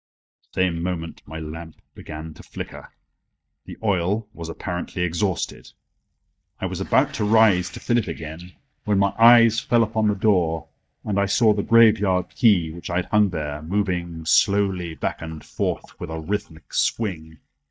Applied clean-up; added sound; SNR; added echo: neural mask model DeepFilterNet 3.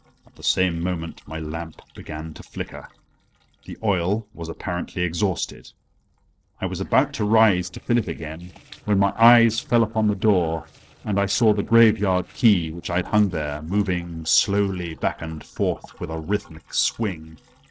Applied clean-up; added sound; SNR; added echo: neural separator model SepFormer DNS4.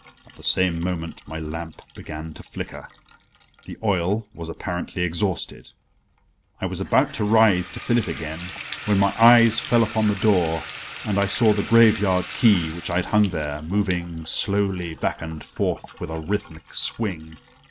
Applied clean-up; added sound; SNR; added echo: none; Bathtub (filling or washing) / Water tap, faucet; 16 dB; none.